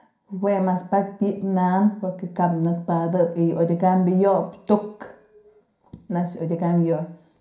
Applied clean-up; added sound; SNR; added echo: none; none; none; reverberation time 0.4 s.